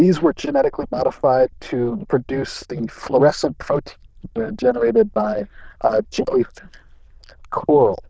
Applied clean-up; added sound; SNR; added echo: neural diffusion model UNIVERSE++.